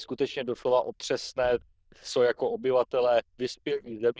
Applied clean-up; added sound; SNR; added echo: neural diffusion model UNIVERSE++.